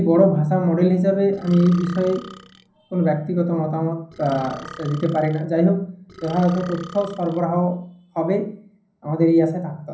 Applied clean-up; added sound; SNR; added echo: none; Burping, eructation; 20 dB; reverberation time 0.6 s.